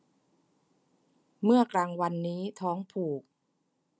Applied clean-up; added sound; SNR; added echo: none; none; none; none.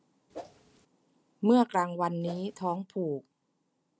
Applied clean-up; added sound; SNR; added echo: none; Whoosh, swoosh, swish; 15 dB; none.